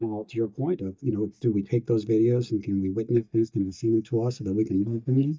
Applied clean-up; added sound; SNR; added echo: neural mask model DeepFilterNet 3.